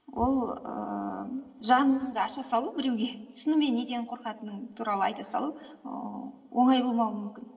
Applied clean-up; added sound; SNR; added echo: none; none; none; reverberation time 2.0 s.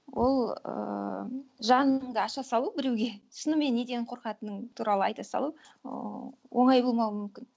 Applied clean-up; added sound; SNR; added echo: none; none; none; none.